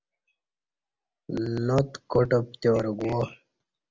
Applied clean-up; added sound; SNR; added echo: none; none; none; none.